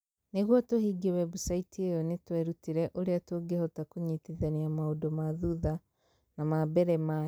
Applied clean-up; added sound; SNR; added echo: none; none; none; none.